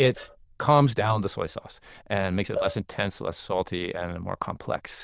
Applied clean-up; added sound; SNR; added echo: neural diffusion model UNIVERSE++.